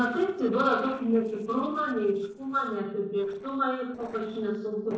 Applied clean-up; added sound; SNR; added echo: neural separator model SepFormer DNS4.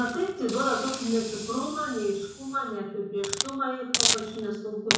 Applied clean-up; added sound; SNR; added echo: none; Hiss; 3 dB; reverberation time 0.7 s.